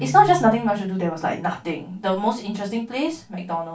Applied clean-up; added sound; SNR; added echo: none; Guitar; 16 dB; reverberation time 0.2 s.